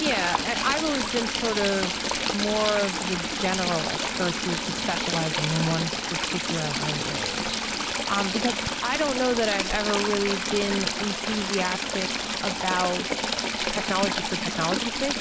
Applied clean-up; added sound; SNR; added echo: none; Stream / Trickle, dribble; 0 dB; none.